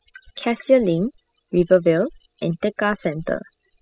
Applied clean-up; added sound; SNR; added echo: classical method spectral subtraction.